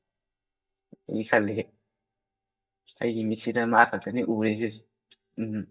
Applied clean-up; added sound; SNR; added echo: neural mask model DeepFilterNet 3.